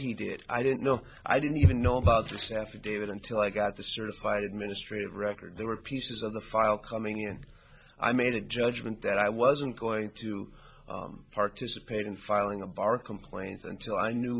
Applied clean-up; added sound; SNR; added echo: none; none; none; none.